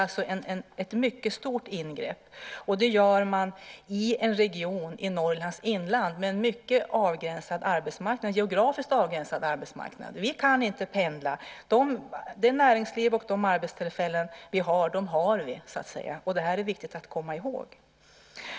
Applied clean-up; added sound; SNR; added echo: none; none; none; none.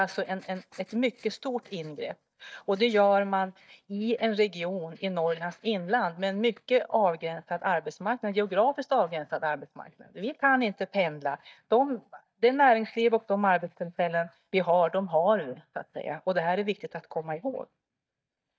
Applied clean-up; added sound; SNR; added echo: neural mask model DeepFilterNet 3.